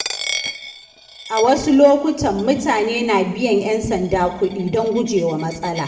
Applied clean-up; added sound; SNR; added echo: none; Coin (dropping); 14 dB; reverberation time 1.4 s.